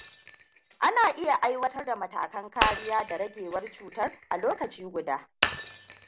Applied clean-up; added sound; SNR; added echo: none; Shatter; 4 dB; none.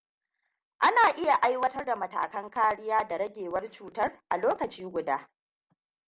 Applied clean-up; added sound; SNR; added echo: none; none; none; none.